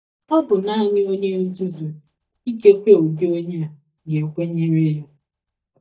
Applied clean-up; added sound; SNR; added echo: neural mask model DeepFilterNet 3.